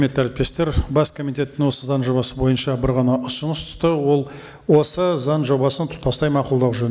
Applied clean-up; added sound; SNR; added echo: none; none; none; none.